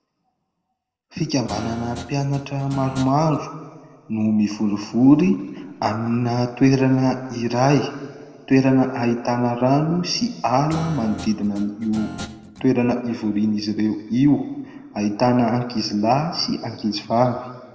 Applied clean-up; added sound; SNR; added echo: none; Guitar; 15 dB; reverberation time 1.6 s.